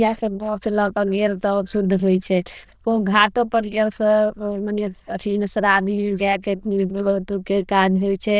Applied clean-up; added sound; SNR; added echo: neural diffusion model UNIVERSE++.